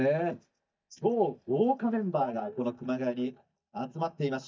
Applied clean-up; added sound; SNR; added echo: neural mask model DeepFilterNet 3.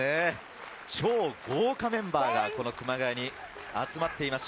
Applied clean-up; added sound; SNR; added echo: none; none; none; none.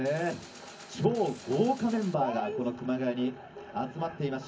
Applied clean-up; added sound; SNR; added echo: none; Mechanisms; 19 dB; reverberation time 0.3 s.